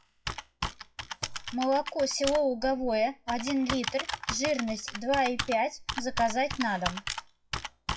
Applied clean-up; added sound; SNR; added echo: classical method WPE with log-MMSE.